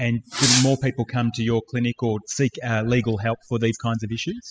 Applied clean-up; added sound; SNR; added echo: classical method spectral subtraction.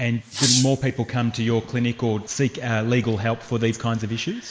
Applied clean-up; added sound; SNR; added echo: neural mask model Resemble Enhance denoiser.